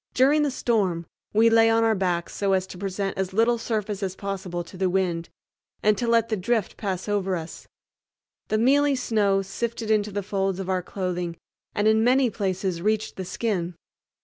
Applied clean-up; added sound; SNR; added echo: none; none; none; none.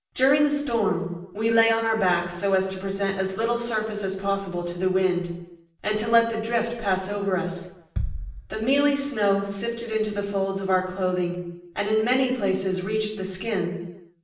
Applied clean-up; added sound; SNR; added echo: none; Bass drum; 11 dB; reverberation time 0.7 s.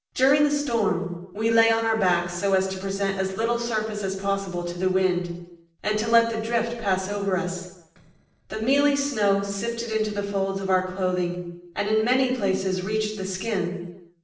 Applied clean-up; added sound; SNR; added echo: neural separator model SepFormer DNS4.